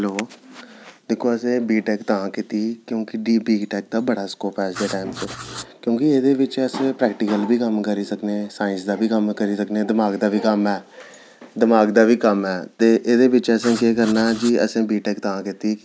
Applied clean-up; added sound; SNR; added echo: none; Writing; 13 dB; none.